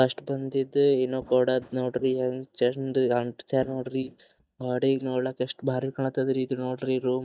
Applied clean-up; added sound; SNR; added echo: neural mask model DeepFilterNet 3.